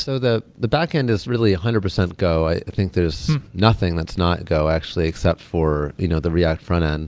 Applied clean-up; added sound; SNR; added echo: none; none; none; none.